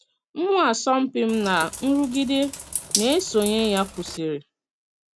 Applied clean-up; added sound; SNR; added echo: none; Bathtub (filling or washing); 9 dB; none.